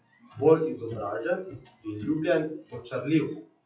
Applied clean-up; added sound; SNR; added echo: classical method WPE with log-MMSE.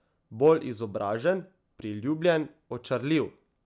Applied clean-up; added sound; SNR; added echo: none; none; none; none.